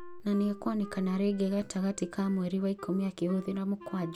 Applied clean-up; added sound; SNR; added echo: none; Wind instrument, woodwind instrument; 19 dB; none.